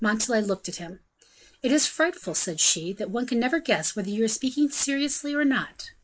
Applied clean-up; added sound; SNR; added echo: neural mask model Resemble Enhance denoiser.